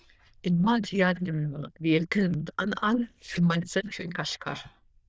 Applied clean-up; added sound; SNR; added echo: neural diffusion model UNIVERSE++.